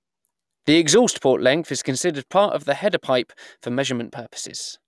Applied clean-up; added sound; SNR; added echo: none; none; none; none.